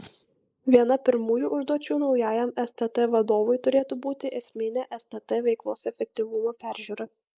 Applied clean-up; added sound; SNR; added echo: neural mask model Resemble Enhance denoiser.